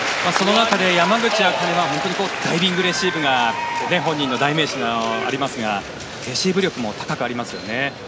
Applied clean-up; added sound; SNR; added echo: none; none; none; none.